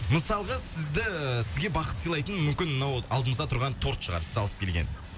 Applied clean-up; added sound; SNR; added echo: none; Truck; 17 dB; none.